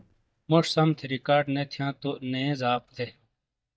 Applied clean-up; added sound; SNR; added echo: neural mask model DeepFilterNet 3.